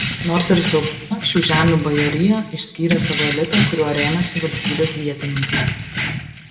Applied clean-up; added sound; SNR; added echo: none; Keys jangling; 4 dB; reverberation time 0.7 s.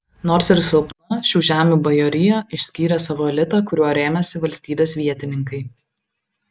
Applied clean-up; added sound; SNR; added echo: none; none; none; none.